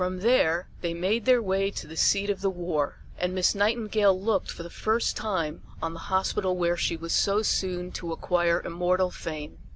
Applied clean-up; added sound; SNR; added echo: none; Wind; 16 dB; none.